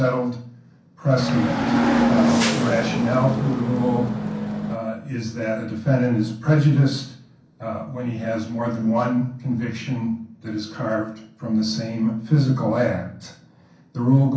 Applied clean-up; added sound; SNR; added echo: none; Hiss / Bus / Engine; -1 dB; reverberation time 0.6 s.